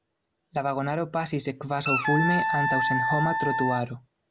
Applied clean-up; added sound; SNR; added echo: none; Wind instrument, woodwind instrument; -2 dB; none.